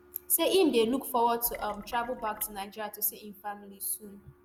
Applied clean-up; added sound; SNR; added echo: none; Trickle, dribble / Water tap, faucet; 20 dB; none.